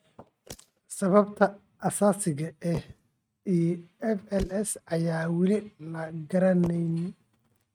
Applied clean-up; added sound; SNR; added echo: neural mask model RNNoise.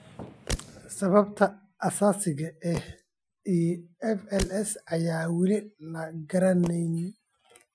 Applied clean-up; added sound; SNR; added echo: classical method Wiener filter.